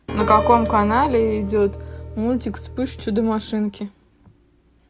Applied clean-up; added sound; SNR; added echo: none; Piano; 7 dB; none.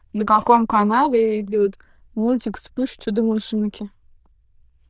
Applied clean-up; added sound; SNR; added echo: neural diffusion model UNIVERSE++.